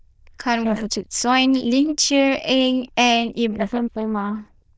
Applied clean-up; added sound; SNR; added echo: neural diffusion model UNIVERSE++.